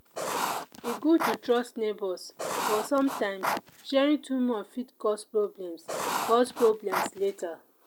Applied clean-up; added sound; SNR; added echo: none; Writing; 4 dB; none.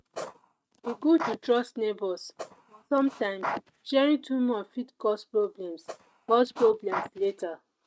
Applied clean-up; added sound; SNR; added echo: neural mask model RNNoise.